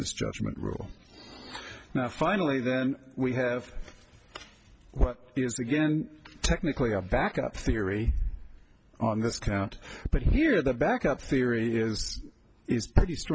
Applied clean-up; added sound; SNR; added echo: none; none; none; none.